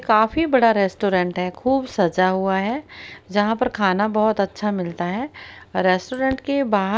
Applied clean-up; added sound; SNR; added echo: none; none; none; none.